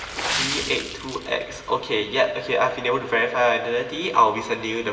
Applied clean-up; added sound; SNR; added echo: none; Water / Splash, splatter; 10 dB; reverberation time 2.3 s.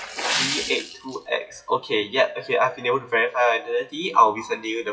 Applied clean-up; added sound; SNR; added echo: classical method WPE with log-MMSE.